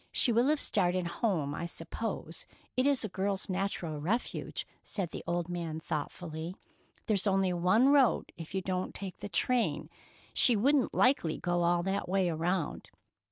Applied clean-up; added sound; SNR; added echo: none; none; none; none.